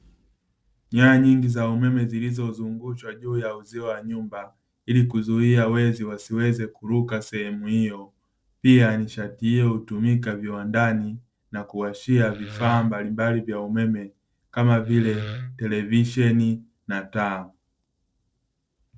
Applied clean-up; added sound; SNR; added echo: neural separator model SepFormer DNS4.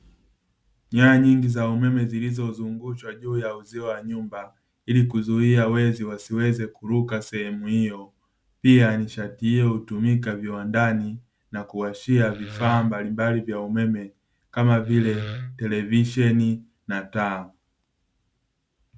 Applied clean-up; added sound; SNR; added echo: none; Wood; 12 dB; none.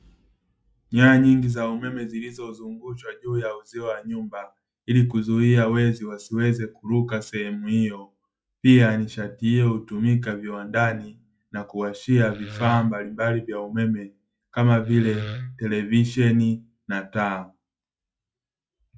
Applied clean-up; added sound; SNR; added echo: classical method log-MMSE.